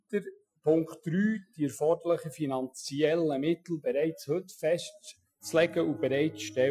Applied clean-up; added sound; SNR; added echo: classical method Wiener filter.